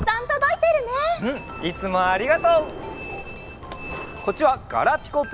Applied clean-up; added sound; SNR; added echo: none; Walk, footsteps + Train; 13 dB; none.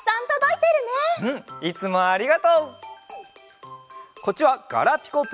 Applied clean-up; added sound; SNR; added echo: none; none; none; none.